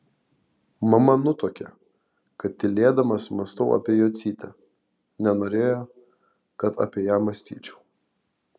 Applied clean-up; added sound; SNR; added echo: none; none; none; none.